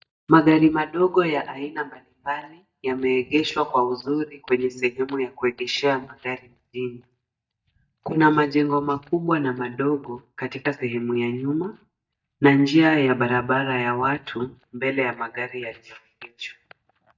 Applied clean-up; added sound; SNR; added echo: neural mask model DeepFilterNet 3.